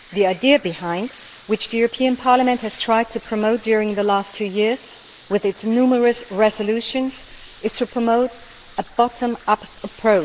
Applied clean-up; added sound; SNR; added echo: neural mask model Resemble Enhance denoiser.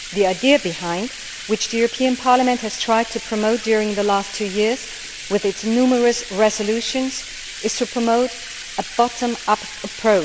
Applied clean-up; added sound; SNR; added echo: none; Bathtub (filling or washing); 13 dB; none.